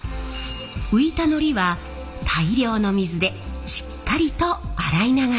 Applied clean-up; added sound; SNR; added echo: none; none; none; reverberation time 2.1 s.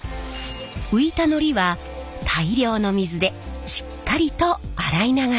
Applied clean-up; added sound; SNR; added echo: none; none; none; none.